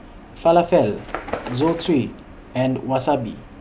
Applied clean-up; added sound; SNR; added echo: none; Bird; 14 dB; none.